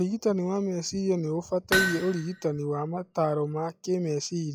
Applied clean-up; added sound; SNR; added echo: classical method log-MMSE.